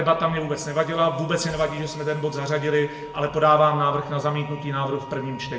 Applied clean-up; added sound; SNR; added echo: none; Wind instrument, woodwind instrument; 18 dB; reverberation time 1.3 s.